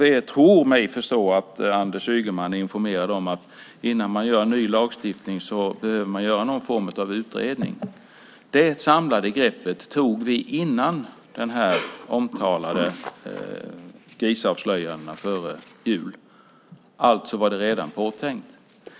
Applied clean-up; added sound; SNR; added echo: none; none; none; none.